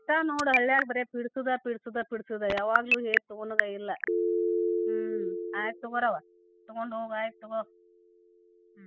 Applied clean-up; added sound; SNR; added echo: classical method spectral subtraction.